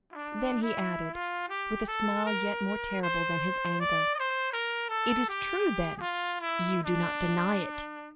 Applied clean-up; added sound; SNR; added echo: none; Trumpet; -1 dB; none.